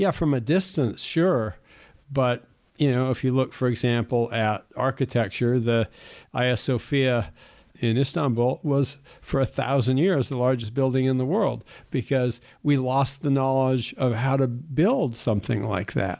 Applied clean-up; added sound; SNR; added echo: none; none; none; none.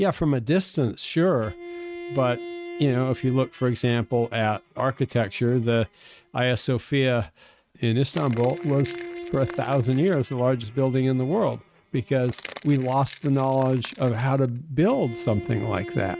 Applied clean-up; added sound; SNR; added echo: neural mask model RNNoise.